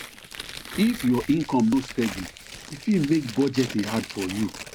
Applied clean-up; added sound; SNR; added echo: none; Tearing; 13 dB; none.